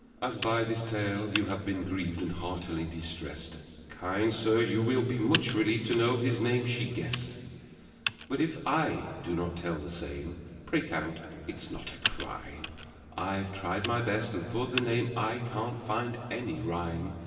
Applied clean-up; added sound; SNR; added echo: none; Computer keyboard; 11 dB; reverberation time 2.9 s.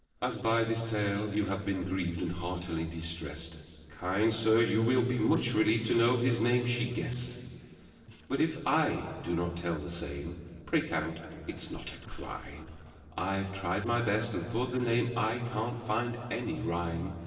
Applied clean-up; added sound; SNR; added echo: neural separator model SepFormer DNS4.